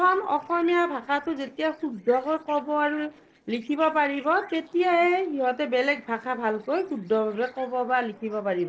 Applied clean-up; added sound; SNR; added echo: neural separator model SepFormer DNS4.